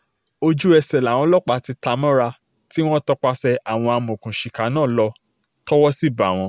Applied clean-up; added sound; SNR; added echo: none; none; none; none.